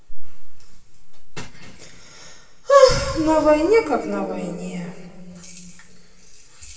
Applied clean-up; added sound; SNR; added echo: none; none; none; reverberation time 2.9 s.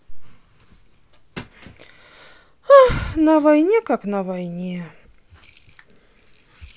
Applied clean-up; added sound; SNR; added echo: none; none; none; none.